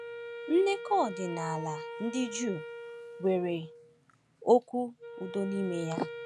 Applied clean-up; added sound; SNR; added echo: none; Wind instrument, woodwind instrument; 11 dB; none.